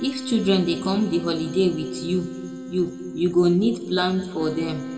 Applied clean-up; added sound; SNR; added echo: none; Wind instrument, woodwind instrument; 11 dB; reverberation time 1.7 s.